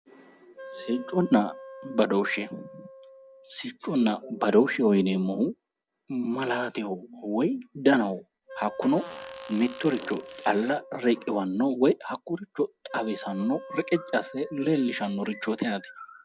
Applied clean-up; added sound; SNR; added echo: none; Fart + Wind instrument, woodwind instrument; 16 dB; none.